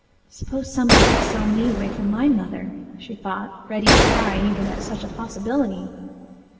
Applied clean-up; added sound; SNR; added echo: none; Gunshot, gunfire; -2 dB; reverberation time 2.7 s.